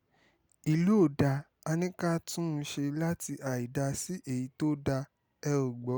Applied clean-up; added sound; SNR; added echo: none; none; none; none.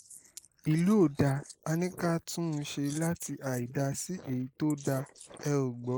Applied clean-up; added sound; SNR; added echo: neural mask model Resemble Enhance denoiser.